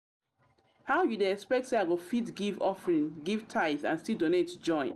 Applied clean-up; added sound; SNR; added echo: none; none; none; none.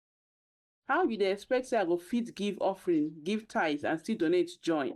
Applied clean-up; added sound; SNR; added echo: neural mask model DeepFilterNet 3.